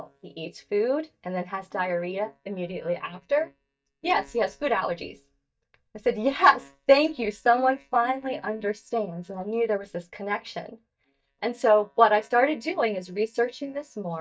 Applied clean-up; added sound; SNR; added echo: neural mask model DeepFilterNet 3.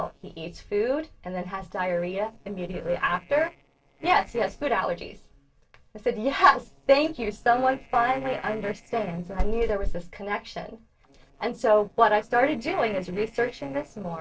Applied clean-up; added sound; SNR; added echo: neural separator model SepFormer DNS4.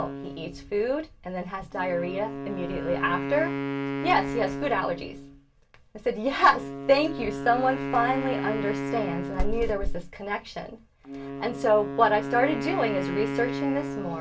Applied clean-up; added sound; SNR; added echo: none; Wind instrument, woodwind instrument; 6 dB; reverberation time 0.1 s.